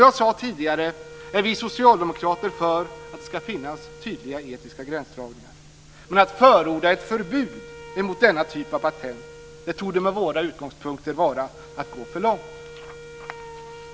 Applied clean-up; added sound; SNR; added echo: none; Wind instrument, woodwind instrument; 19 dB; none.